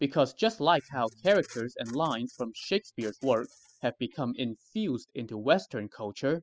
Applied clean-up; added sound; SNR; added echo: classical method spectral subtraction.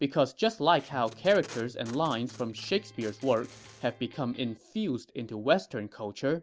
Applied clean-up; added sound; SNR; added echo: none; Packing tape, duct tape + Electric guitar; 20 dB; none.